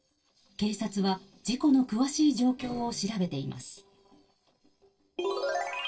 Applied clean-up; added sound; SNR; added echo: neural separator model SepFormer DNS4.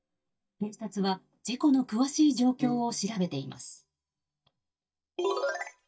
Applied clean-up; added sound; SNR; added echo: neural mask model DeepFilterNet 3.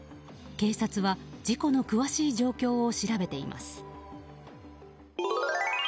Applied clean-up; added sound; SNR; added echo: none; none; none; none.